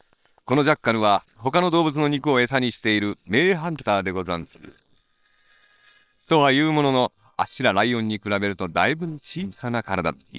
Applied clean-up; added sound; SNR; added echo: neural separator model SepFormer WHAM!.